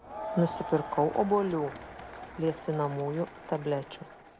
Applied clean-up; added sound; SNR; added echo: none; Crowd; 11 dB; none.